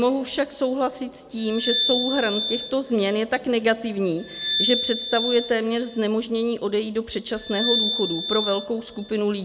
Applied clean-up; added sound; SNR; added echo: none; Glass; 3 dB; none.